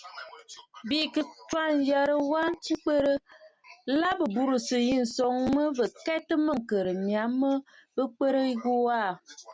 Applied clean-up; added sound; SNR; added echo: none; none; none; none.